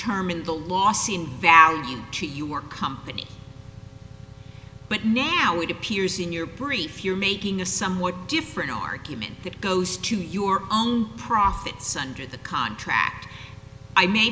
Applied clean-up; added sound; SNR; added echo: none; Idling / Motorcycle; 18 dB; none.